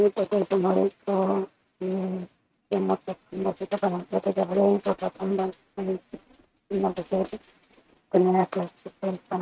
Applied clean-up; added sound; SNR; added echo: neural mask model RNNoise.